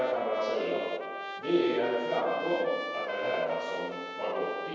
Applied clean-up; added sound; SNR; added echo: none; Trumpet; 8 dB; reverberation time 1.2 s.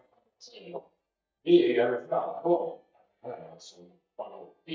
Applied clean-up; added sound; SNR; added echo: neural mask model DeepFilterNet 3.